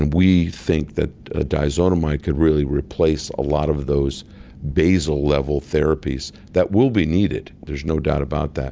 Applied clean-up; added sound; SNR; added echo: none; none; none; none.